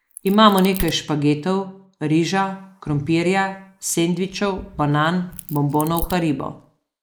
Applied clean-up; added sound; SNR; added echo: neural mask model Resemble Enhance denoiser.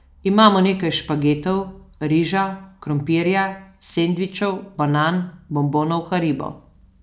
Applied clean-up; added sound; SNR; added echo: none; none; none; none.